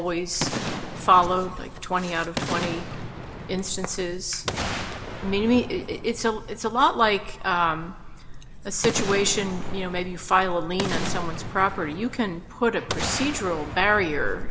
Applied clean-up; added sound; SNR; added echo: none; Boom; 9 dB; reverberation time 1.2 s.